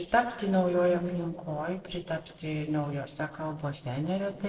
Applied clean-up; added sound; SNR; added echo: neural separator model SepFormer DNS4.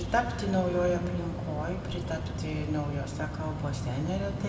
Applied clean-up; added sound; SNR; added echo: none; Mechanical fan; 4 dB; reverberation time 2.0 s.